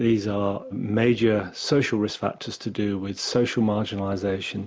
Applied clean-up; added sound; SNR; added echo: none; none; none; none.